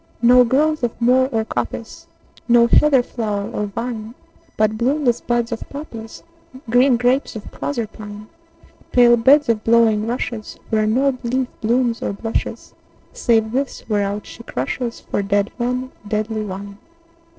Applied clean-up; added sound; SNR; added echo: neural separator model SepFormer DNS4.